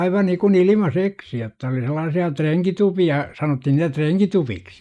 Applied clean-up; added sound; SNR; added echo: neural mask model Resemble Enhance denoiser.